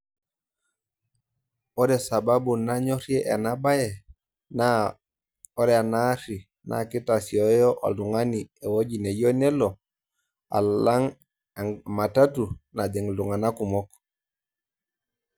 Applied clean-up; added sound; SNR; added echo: none; none; none; none.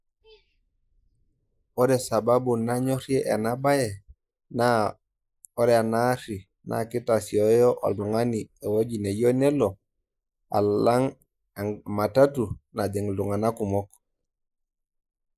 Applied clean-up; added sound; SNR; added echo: neural mask model Resemble Enhance denoiser.